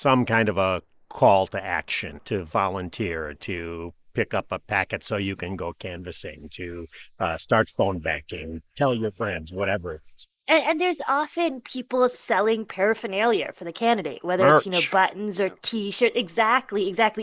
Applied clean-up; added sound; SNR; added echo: neural mask model Resemble Enhance denoiser.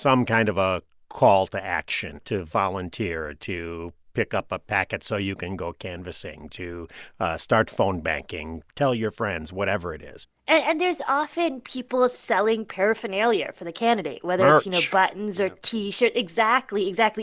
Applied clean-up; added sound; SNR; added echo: none; none; none; none.